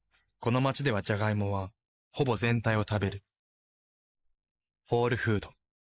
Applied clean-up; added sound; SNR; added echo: neural mask model Resemble Enhance denoiser.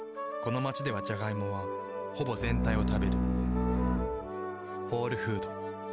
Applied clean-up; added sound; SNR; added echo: none; Bowed string instrument; -4 dB; none.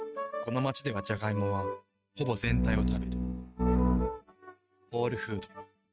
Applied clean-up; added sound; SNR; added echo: neural mask model RNNoise.